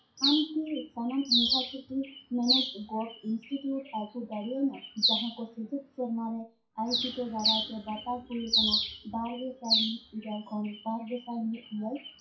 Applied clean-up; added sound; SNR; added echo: classical method WPE with log-MMSE.